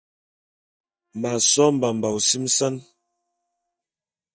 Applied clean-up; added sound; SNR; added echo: neural mask model DeepFilterNet 3.